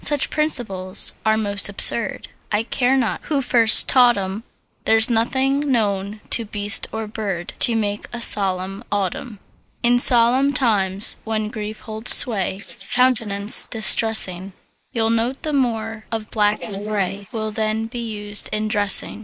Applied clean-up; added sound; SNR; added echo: neural mask model Resemble Enhance denoiser.